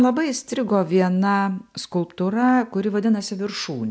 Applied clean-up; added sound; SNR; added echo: none; none; none; none.